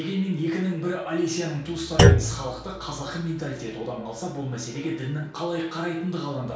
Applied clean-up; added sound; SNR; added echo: none; Thump, thud; -4 dB; reverberation time 0.6 s.